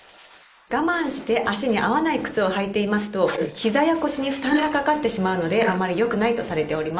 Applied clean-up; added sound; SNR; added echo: neural mask model Resemble Enhance denoiser.